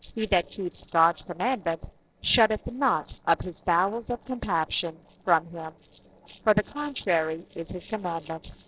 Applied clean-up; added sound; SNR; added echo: neural separator model SepFormer DNS4.